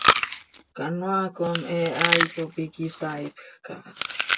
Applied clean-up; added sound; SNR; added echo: none; Chewing, mastication; -3 dB; none.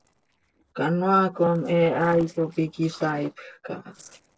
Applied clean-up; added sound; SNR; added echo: neural separator model SepFormer DNS4.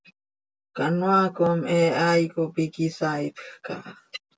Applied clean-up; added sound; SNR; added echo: none; none; none; none.